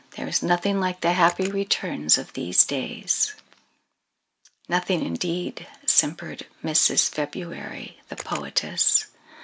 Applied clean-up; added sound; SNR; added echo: none; Camera; 17 dB; none.